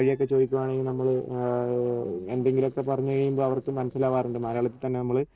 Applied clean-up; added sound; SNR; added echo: neural separator model SepFormer DNS4.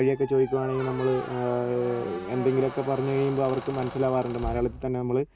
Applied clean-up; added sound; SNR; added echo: none; Squeak; 13 dB; none.